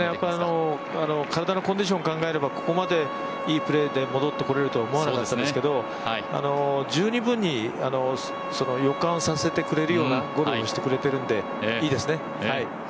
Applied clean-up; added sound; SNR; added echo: none; Bowed string instrument; 10 dB; none.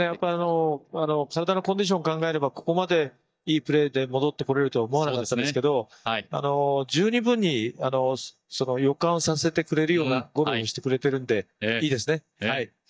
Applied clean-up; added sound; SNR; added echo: neural mask model DeepFilterNet 3.